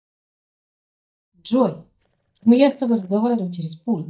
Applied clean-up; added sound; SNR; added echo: neural mask model DeepFilterNet 3.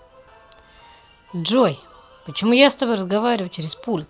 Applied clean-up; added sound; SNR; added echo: none; none; none; none.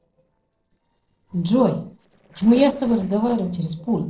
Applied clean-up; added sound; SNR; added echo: neural separator model SepFormer DNS4.